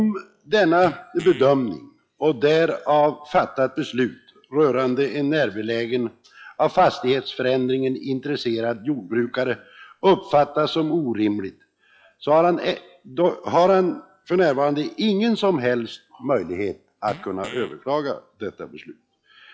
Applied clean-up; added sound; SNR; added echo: classical method log-MMSE.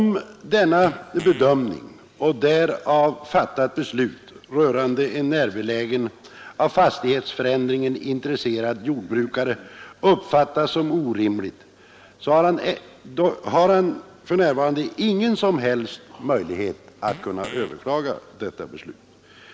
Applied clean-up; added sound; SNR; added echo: none; Fart; 17 dB; none.